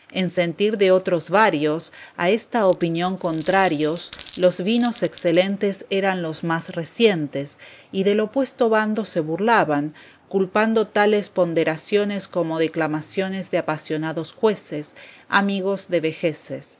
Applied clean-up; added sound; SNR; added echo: none; Glass; 16 dB; none.